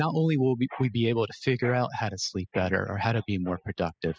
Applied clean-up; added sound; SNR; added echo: classical method spectral subtraction.